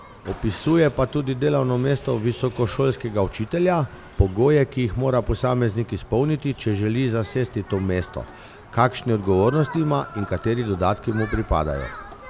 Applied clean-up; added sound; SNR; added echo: none; Human group actions; 18 dB; none.